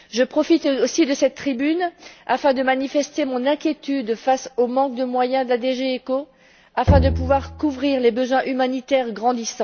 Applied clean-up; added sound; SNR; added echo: none; Bowed string instrument; 2 dB; none.